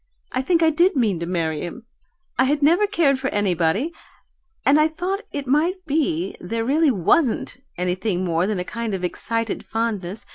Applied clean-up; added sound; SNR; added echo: none; none; none; none.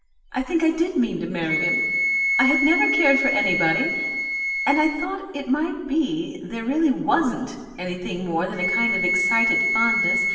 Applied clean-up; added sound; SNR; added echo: none; Wind instrument, woodwind instrument; 1 dB; reverberation time 1.2 s.